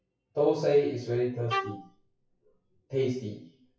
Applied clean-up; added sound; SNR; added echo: classical method WPE with log-MMSE.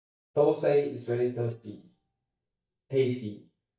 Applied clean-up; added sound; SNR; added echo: neural mask model DeepFilterNet 3.